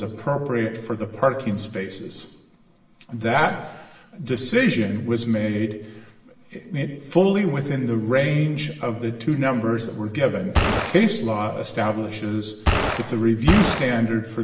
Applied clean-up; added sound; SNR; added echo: none; Gunshot, gunfire; 0 dB; reverberation time 1.0 s.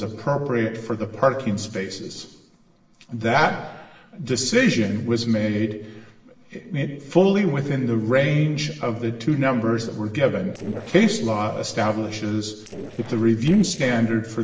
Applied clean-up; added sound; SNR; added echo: neural separator model SepFormer DNS4.